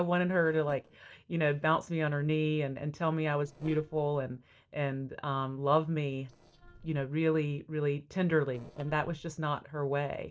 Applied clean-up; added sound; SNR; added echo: neural separator model SepFormer DNS4.